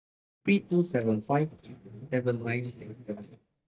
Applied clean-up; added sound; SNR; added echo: neural mask model DeepFilterNet 3.